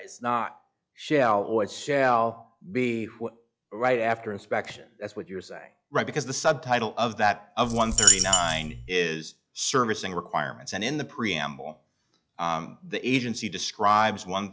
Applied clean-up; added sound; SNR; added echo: classical method log-MMSE.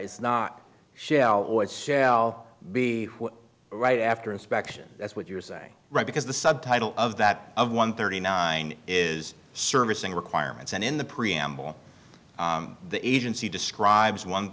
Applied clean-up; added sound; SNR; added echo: none; none; none; none.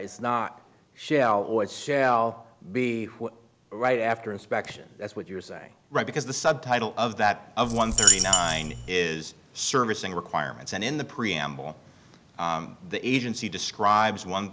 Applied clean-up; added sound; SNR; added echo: none; Coin (dropping); -4 dB; none.